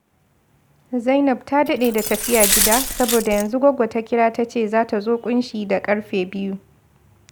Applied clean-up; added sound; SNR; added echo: none; Glass; 1 dB; none.